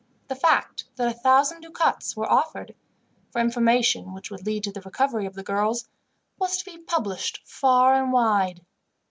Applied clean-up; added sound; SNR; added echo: none; none; none; none.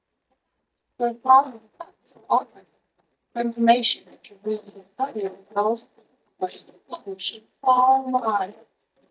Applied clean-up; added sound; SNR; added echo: neural mask model DeepFilterNet 3.